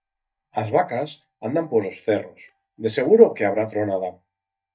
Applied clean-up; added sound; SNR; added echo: neural mask model DeepFilterNet 3.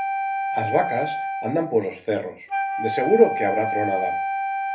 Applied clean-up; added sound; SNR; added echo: none; Wind instrument, woodwind instrument; 2 dB; reverberation time 0.3 s.